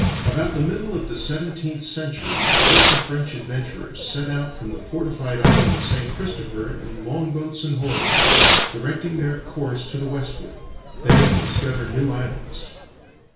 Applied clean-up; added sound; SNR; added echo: none; Fireworks; -4 dB; reverberation time 0.6 s.